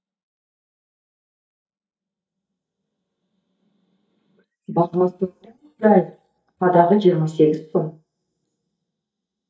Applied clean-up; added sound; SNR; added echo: neural mask model DeepFilterNet 3.